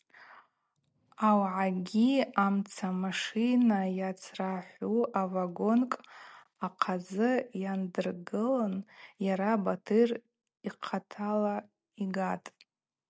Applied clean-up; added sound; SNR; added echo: none; none; none; none.